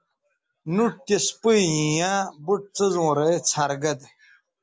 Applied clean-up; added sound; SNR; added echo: none; none; none; none.